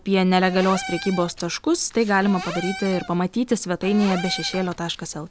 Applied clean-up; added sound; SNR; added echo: none; Cupboard open or close / Door; 12 dB; none.